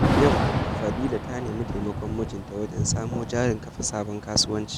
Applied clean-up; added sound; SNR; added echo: none; Thunder / Rain; -1 dB; none.